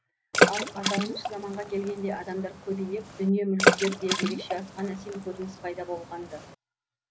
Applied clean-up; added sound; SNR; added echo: none; Water / Splash, splatter; -3 dB; none.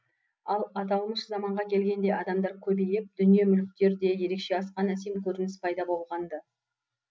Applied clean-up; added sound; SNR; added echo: none; none; none; none.